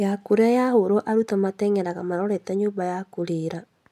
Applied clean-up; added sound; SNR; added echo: none; none; none; none.